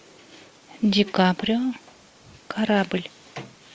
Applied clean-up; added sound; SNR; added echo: none; none; none; none.